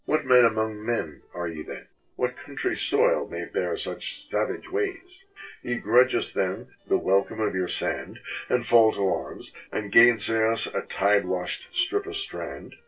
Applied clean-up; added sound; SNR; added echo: neural separator model SepFormer DNS4.